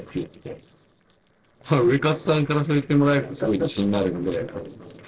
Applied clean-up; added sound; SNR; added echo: neural separator model SepFormer DNS4.